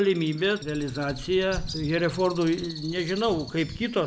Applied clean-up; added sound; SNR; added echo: none; Bird; 17 dB; none.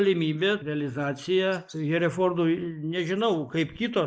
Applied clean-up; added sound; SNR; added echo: neural mask model Resemble Enhance denoiser.